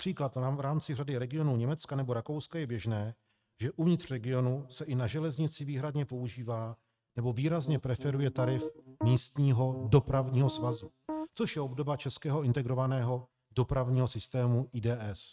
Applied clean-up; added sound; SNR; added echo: neural mask model RNNoise.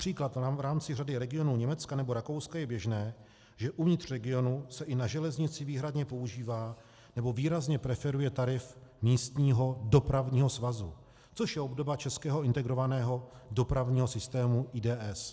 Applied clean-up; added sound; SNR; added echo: none; none; none; none.